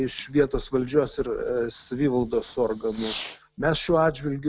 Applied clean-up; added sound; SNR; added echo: none; Fireworks; 16 dB; none.